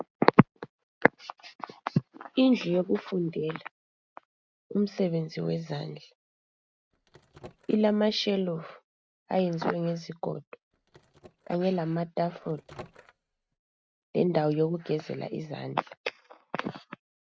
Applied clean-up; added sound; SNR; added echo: neural mask model RNNoise.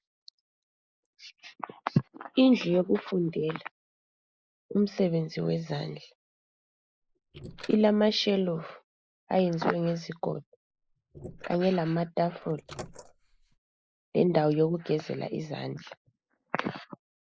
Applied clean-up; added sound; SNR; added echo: neural mask model Resemble Enhance denoiser.